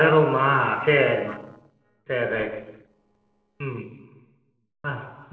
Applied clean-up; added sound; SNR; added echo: neural separator model SepFormer DNS4.